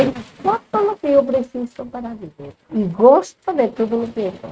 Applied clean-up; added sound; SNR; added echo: neural mask model RNNoise.